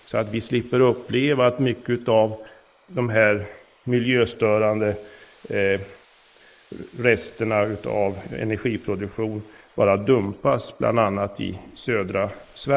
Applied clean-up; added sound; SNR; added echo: neural mask model Resemble Enhance denoiser.